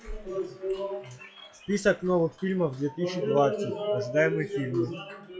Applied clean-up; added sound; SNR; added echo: classical method WPE with log-MMSE.